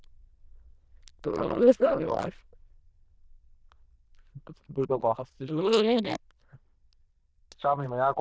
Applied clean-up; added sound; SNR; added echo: neural diffusion model UNIVERSE++.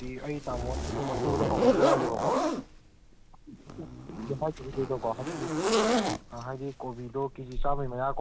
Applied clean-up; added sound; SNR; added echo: none; Zipper (clothing); -4 dB; none.